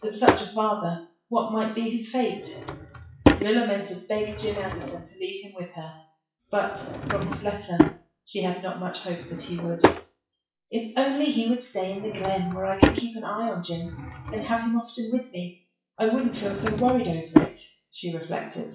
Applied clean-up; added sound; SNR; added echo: classical method WPE with log-MMSE.